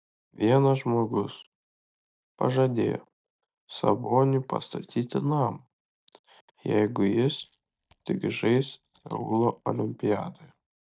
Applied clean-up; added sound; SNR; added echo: neural mask model DeepFilterNet 3.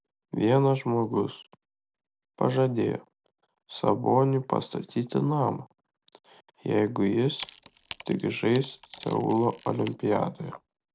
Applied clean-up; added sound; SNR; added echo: none; Wood; 18 dB; none.